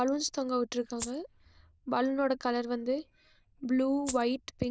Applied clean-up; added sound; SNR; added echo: neural diffusion model UNIVERSE++.